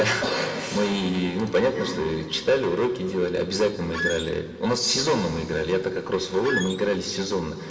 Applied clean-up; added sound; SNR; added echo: none; Squeak; 6 dB; reverberation time 2.5 s.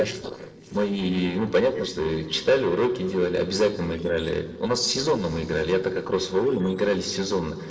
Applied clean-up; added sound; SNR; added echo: neural separator model SepFormer DNS4.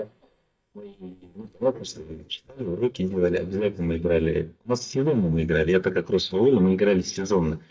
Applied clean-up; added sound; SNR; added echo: neural mask model DeepFilterNet 3.